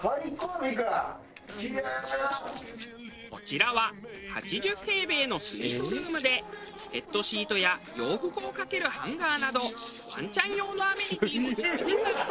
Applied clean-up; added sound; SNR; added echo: neural separator model SepFormer DNS4.